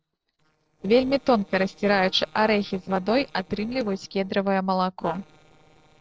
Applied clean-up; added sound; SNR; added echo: neural separator model SepFormer DNS4.